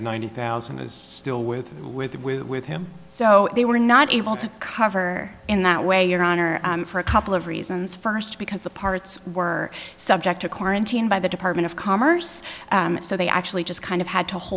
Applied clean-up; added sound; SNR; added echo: none; none; none; none.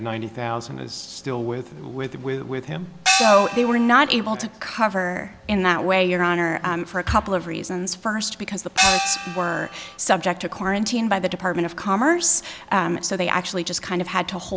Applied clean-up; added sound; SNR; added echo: none; Gong; 1 dB; none.